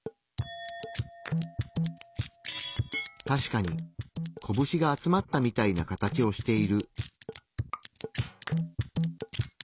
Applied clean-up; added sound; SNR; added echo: none; none; none; none.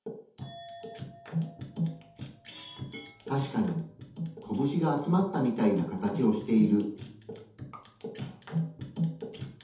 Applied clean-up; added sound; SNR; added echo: none; none; none; reverberation time 0.6 s.